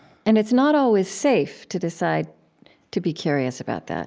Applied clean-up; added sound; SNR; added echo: none; none; none; none.